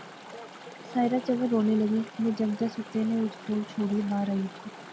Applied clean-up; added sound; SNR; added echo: none; Chatter / Stream; 16 dB; none.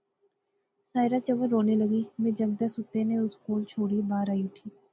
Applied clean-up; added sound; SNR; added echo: none; none; none; none.